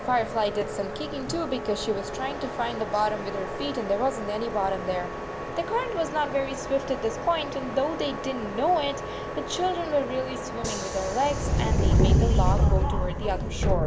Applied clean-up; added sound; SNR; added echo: none; Subway, metro, underground; -1 dB; none.